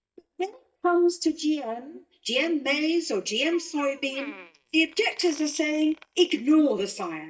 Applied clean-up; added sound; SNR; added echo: neural mask model DeepFilterNet 3.